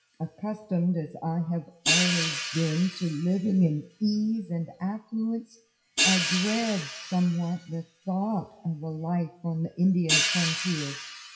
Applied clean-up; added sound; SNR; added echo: classical method WPE with log-MMSE.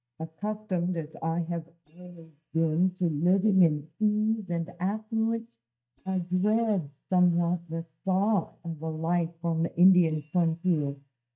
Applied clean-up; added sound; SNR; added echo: neural mask model DeepFilterNet 3.